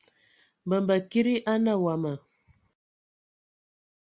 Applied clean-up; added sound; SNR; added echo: none; none; none; none.